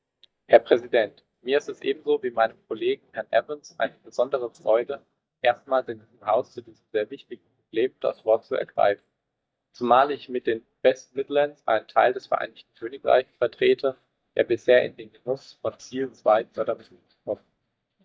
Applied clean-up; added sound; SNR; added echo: neural mask model DeepFilterNet 3.